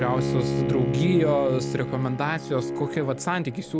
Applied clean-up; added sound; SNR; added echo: none; Bowed string instrument; 2 dB; none.